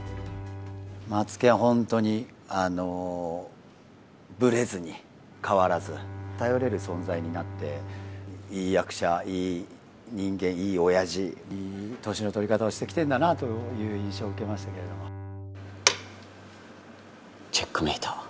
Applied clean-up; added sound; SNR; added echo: none; Bowed string instrument; 13 dB; none.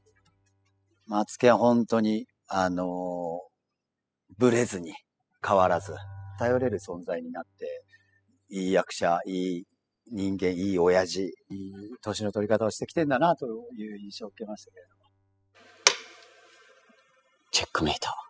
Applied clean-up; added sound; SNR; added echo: classical method spectral subtraction.